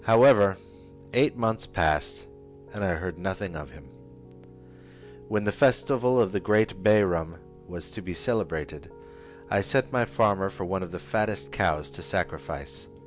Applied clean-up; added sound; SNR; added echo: none; Piano; 20 dB; none.